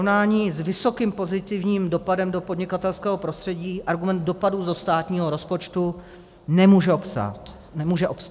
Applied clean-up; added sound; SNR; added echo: none; none; none; none.